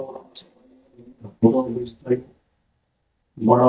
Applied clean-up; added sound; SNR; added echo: neural mask model DeepFilterNet 3.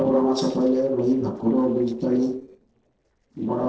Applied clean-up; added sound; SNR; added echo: neural separator model SepFormer DNS4.